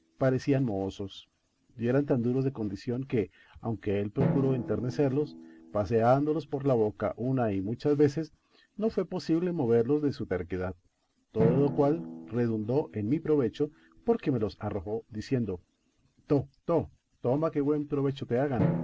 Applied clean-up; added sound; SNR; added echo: none; Drum; 11 dB; none.